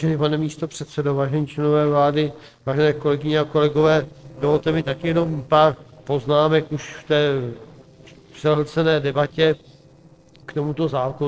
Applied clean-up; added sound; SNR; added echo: neural separator model SepFormer DNS4.